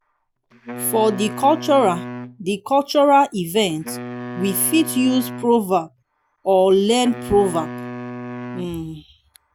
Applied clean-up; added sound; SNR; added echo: none; Wind instrument, woodwind instrument; 13 dB; none.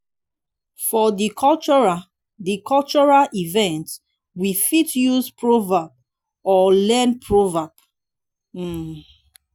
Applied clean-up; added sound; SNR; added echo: none; none; none; none.